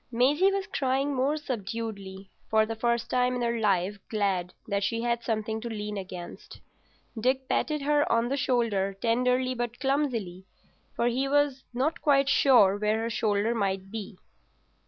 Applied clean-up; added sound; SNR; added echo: none; none; none; none.